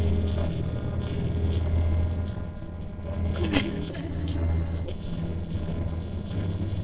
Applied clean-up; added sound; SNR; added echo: neural separator model SepFormer DNS4.